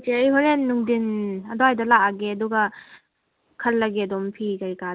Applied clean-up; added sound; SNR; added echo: none; none; none; none.